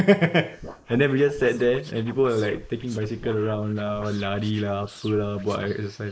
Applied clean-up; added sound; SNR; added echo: neural mask model Resemble Enhance denoiser.